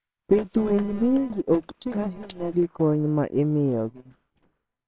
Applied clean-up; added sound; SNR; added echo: neural separator model SepFormer WHAMR!.